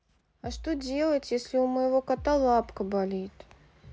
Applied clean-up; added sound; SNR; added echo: none; Bass drum; 18 dB; none.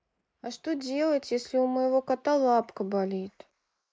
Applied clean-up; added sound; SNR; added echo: neural mask model Resemble Enhance denoiser.